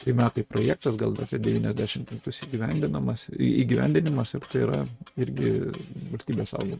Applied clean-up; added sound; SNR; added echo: neural mask model RNNoise.